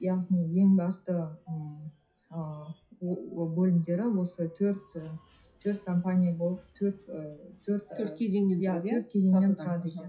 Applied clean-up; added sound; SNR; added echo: classical method WPE with log-MMSE.